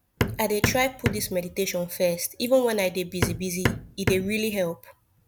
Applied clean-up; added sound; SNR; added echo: none; Hammer; 2 dB; none.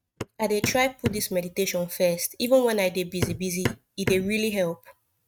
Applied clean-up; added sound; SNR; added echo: neural mask model RNNoise.